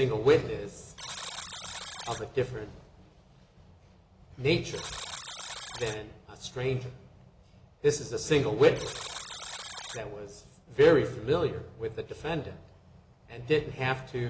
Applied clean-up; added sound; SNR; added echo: none; Alarm; 13 dB; none.